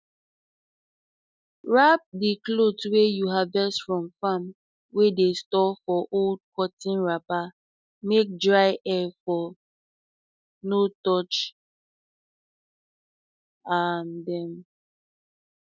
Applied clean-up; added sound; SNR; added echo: none; none; none; none.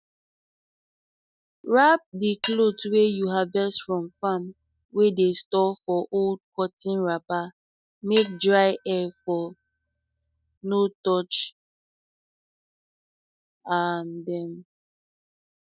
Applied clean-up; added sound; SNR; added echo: none; Cutlery, silverware / Dishes, pots, and pans; 14 dB; none.